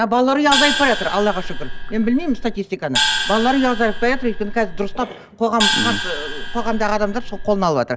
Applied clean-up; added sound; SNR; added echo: none; Gong; 3 dB; none.